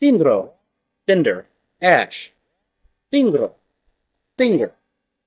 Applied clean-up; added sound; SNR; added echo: neural mask model DeepFilterNet 3.